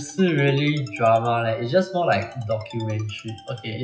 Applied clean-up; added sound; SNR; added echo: classical method WPE with log-MMSE.